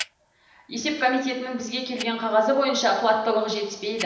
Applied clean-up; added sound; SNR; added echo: none; Tick-tock; 17 dB; reverberation time 0.9 s.